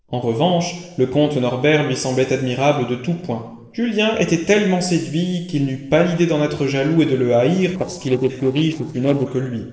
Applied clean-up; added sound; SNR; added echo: neural separator model SepFormer DNS4.